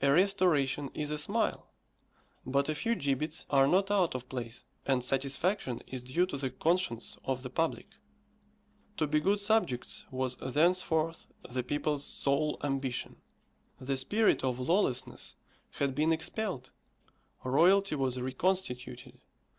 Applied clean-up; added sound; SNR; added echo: none; none; none; none.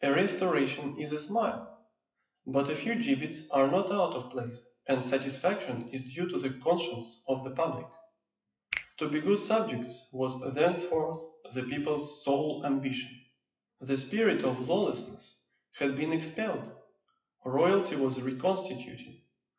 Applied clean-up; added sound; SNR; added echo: classical method WPE with log-MMSE.